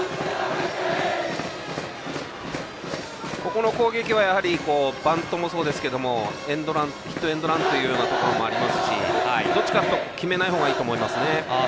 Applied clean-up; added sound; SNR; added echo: none; none; none; none.